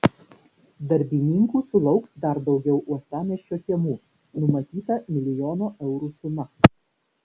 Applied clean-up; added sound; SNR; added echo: none; none; none; none.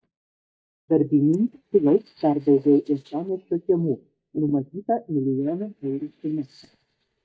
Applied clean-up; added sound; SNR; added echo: neural mask model DeepFilterNet 3.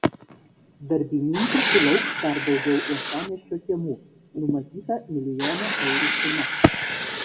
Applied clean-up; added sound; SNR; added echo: none; Writing; 1 dB; reverberation time 0.4 s.